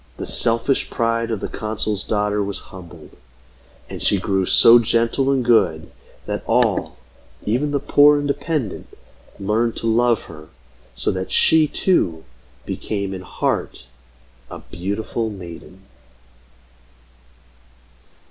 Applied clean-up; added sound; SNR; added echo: none; none; none; none.